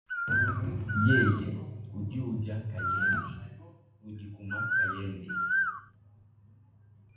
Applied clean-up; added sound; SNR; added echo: none; Bird; 0 dB; reverberation time 0.9 s.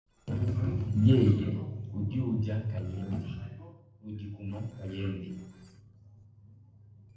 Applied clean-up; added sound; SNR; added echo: neural separator model SepFormer DNS4.